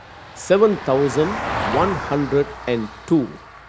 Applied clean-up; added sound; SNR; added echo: none; Vehicle; 9 dB; none.